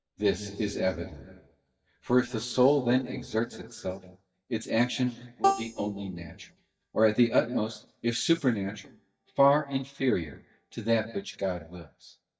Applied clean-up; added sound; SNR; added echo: neural mask model DeepFilterNet 3.